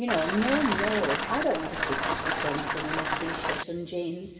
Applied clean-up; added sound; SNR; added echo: none; Rain; 0 dB; reverberation time 2.4 s.